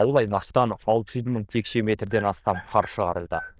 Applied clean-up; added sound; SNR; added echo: neural diffusion model UNIVERSE++.